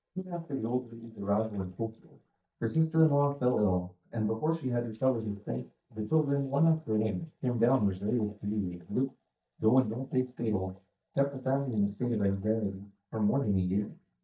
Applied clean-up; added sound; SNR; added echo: neural mask model DeepFilterNet 3.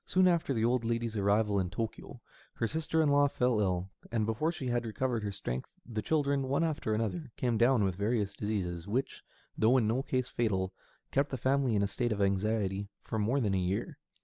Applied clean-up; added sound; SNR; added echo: none; none; none; none.